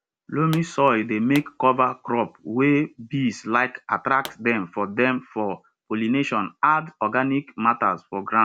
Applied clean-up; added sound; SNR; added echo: none; Explosion; 20 dB; none.